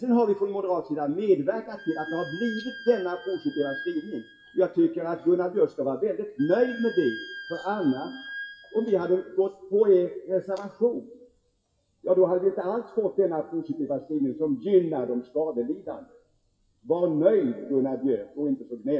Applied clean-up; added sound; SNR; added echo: classical method WPE with log-MMSE.